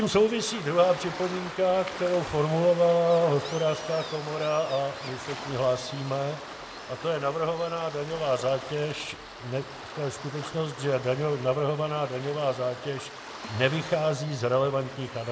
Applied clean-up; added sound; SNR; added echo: none; Waves, surf; 12 dB; reverberation time 0.4 s.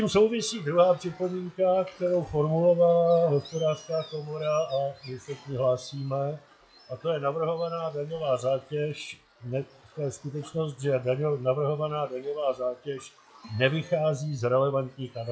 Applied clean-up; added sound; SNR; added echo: classical method WPE with log-MMSE.